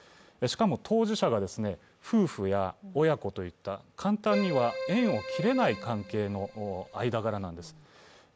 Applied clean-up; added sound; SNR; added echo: none; Keyboard (musical); 8 dB; none.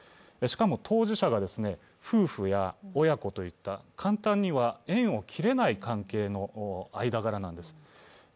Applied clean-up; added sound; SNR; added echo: none; none; none; none.